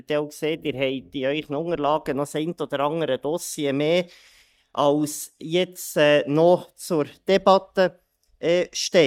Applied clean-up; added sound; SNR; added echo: neural mask model DeepFilterNet 3.